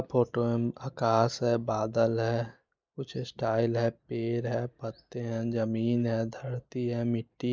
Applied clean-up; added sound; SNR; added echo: neural mask model Resemble Enhance denoiser.